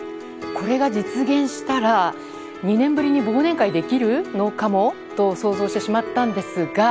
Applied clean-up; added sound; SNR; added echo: none; none; none; none.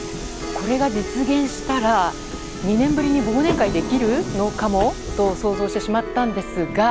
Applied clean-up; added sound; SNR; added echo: none; Subway, metro, underground; 10 dB; none.